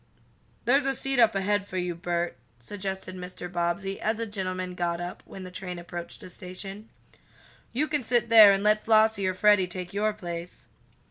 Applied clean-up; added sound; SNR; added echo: none; none; none; none.